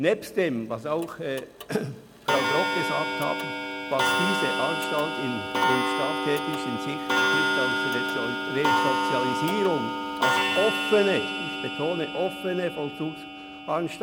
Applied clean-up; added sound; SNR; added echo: none; Clock; -1 dB; none.